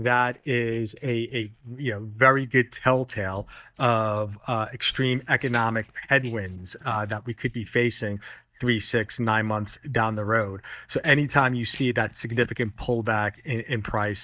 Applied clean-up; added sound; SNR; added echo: neural mask model DeepFilterNet 3.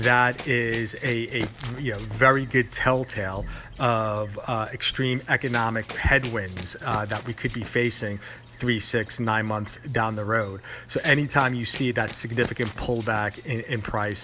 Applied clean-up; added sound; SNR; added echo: none; Run; 16 dB; none.